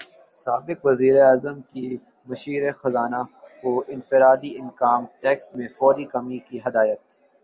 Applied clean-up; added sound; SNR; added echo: none; none; none; none.